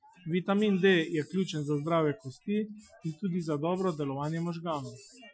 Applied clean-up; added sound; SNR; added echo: classical method Wiener filter.